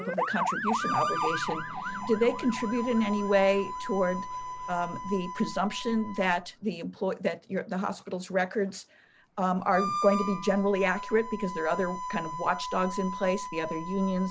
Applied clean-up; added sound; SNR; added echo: none; Harmonica + Motor vehicle (road) / Siren; 6 dB; none.